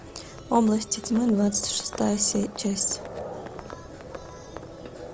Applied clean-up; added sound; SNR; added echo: none; Livestock, farm animals, working animals; 13 dB; none.